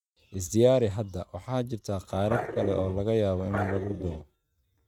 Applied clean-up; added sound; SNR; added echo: neural mask model RNNoise.